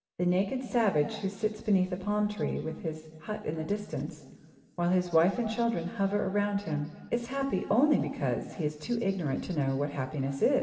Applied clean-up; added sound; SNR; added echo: none; none; none; reverberation time 2.3 s.